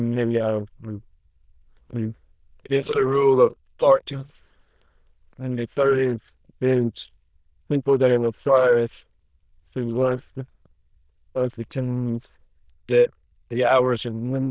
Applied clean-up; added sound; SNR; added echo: neural diffusion model UNIVERSE++.